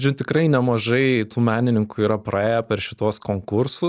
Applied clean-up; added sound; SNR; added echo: none; none; none; none.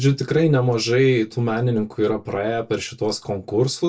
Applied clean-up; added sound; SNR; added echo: none; none; none; reverberation time 0.1 s.